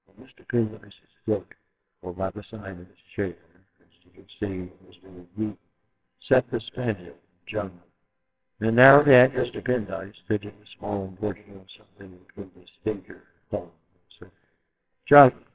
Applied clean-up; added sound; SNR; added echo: neural separator model SepFormer WHAMR!.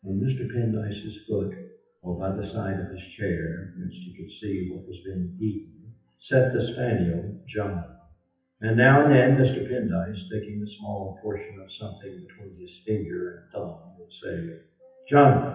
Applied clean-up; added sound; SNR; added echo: classical method WPE with log-MMSE.